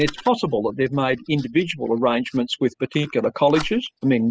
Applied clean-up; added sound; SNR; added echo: classical method spectral subtraction.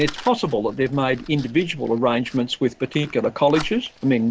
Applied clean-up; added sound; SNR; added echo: none; Fire; 17 dB; none.